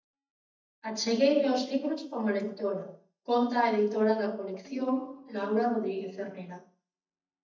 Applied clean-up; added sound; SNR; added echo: neural mask model DeepFilterNet 3.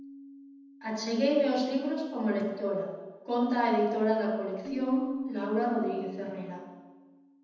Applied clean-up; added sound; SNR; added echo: none; Keyboard (musical); 14 dB; reverberation time 1.0 s.